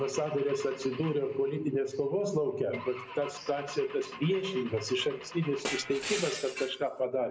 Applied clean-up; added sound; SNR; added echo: none; Glass / Engine / Car; 12 dB; none.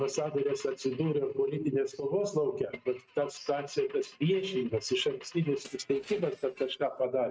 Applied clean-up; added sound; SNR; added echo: neural mask model RNNoise.